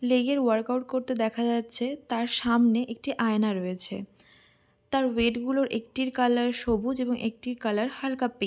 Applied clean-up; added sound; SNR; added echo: none; none; none; none.